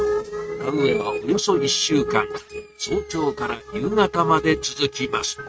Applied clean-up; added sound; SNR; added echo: neural mask model RNNoise.